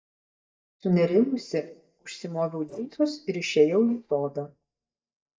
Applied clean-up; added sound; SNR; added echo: neural mask model DeepFilterNet 3.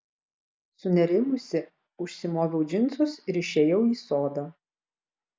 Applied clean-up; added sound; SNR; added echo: none; none; none; none.